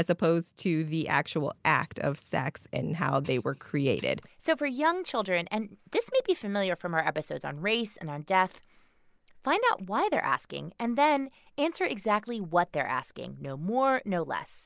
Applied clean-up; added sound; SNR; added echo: none; none; none; none.